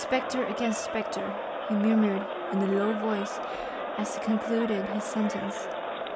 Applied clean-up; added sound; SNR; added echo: none; Crowd; 4 dB; none.